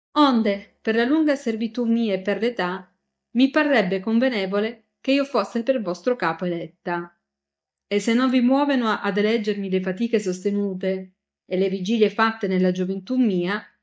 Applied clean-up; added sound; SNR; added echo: neural mask model DeepFilterNet 3.